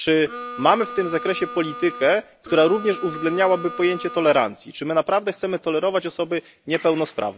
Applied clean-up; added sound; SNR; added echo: none; Harmonica; 12 dB; none.